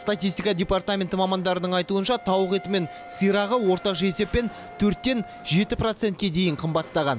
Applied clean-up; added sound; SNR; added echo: none; Bowed string instrument + Wind instrument, woodwind instrument; 20 dB; none.